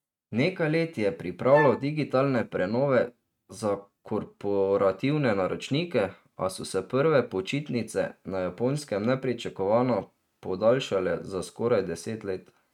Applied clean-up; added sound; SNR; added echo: neural mask model RNNoise.